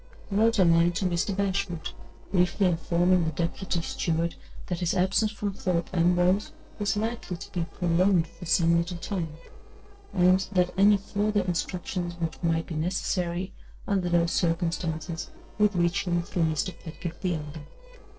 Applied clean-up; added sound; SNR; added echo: neural separator model SepFormer DNS4.